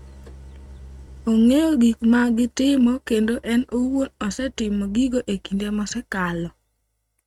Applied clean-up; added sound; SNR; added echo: neural mask model RNNoise.